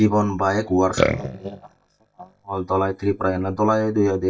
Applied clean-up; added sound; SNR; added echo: neural mask model DeepFilterNet 3.